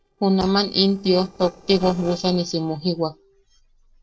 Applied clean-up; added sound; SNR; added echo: neural separator model SepFormer DNS4.